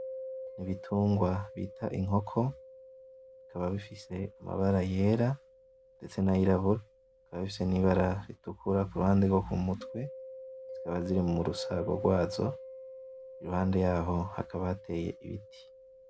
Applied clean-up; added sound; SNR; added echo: none; Mallet percussion; 15 dB; none.